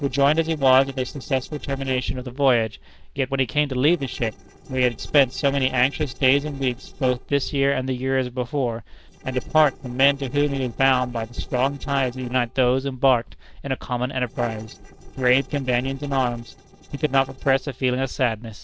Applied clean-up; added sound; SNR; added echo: neural separator model SepFormer DNS4.